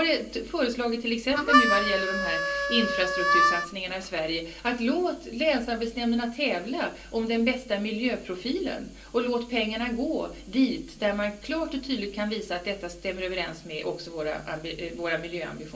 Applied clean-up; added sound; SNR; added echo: none; Harmonica; -3 dB; reverberation time 0.3 s.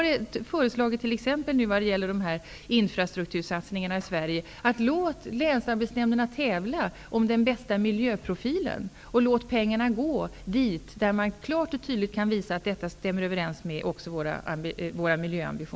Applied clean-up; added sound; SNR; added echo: none; none; none; none.